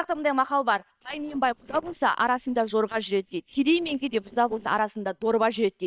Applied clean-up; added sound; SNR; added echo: neural separator model SepFormer WHAM!.